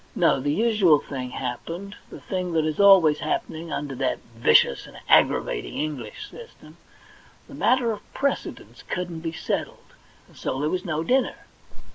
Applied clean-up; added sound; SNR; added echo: none; none; none; none.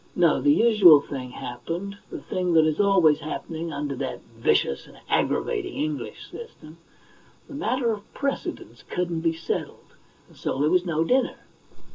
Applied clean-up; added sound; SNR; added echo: none; none; none; reverberation time 0.2 s.